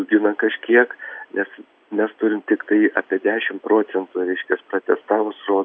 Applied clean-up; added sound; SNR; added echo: none; none; none; none.